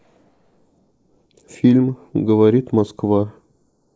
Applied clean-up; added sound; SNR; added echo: neural mask model Resemble Enhance denoiser.